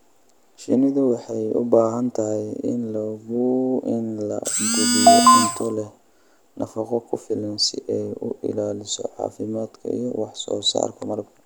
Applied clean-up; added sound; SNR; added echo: none; none; none; none.